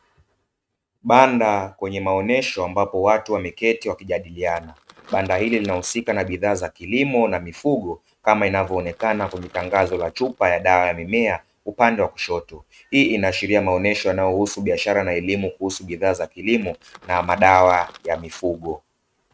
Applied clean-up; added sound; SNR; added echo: neural mask model RNNoise.